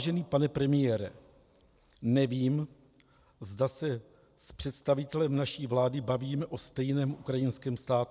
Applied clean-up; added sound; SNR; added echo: none; none; none; none.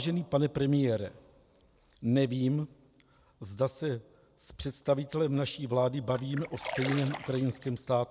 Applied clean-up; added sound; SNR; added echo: none; Splash, splatter; 10 dB; none.